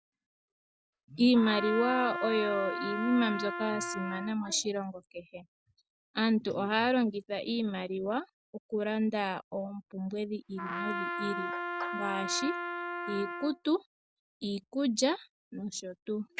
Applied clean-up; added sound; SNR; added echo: none; Trumpet; 5 dB; none.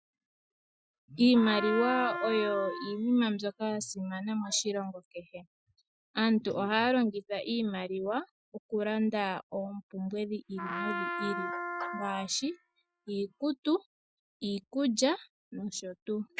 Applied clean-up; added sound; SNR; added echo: classical method Wiener filter.